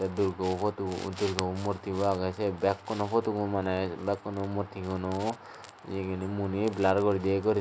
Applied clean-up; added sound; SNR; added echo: none; none; none; none.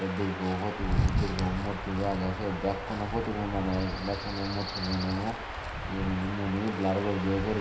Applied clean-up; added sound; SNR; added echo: none; Stream / Chirp, tweet / Wind; 3 dB; reverberation time 0.9 s.